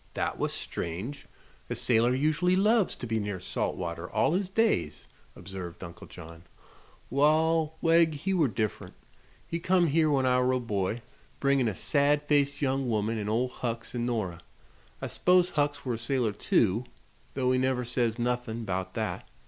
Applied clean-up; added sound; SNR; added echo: none; none; none; none.